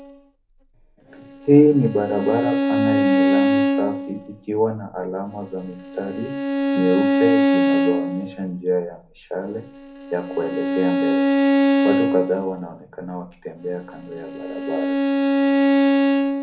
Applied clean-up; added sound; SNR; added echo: none; Bowed string instrument; -3 dB; reverberation time 0.3 s.